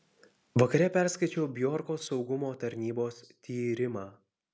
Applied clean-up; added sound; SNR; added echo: none; none; none; none.